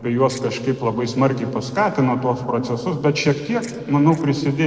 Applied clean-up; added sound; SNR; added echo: neural separator model SepFormer DNS4.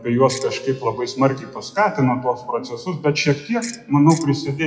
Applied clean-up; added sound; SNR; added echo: classical method log-MMSE.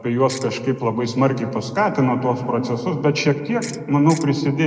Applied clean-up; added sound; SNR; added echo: neural mask model Resemble Enhance denoiser.